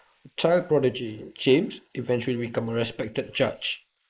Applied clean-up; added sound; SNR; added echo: neural mask model Resemble Enhance denoiser.